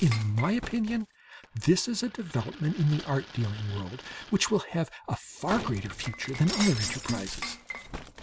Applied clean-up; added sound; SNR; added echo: none; Shatter; 11 dB; none.